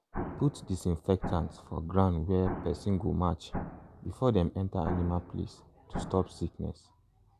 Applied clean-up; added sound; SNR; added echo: none; Explosion; 10 dB; none.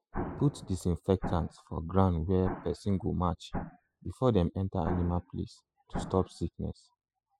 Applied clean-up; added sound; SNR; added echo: classical method spectral subtraction.